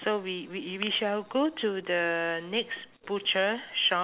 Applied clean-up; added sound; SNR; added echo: none; none; none; none.